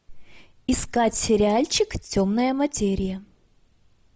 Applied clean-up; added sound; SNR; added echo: none; none; none; none.